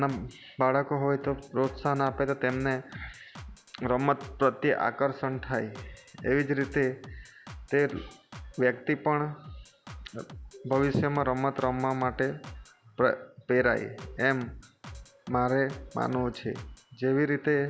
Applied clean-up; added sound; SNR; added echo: none; Drum kit; 18 dB; none.